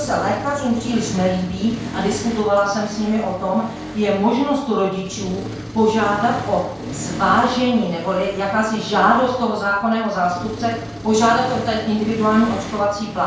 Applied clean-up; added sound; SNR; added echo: none; Accelerating, revving, vroom; 11 dB; reverberation time 0.5 s.